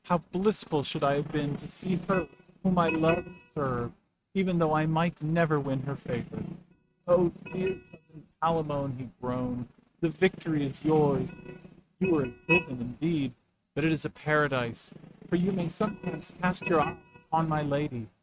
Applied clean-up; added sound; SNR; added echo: neural mask model RNNoise.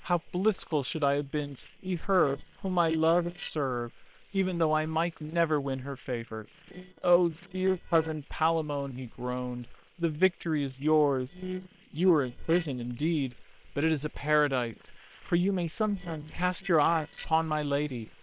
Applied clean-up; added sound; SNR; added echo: neural separator model SepFormer WHAM!.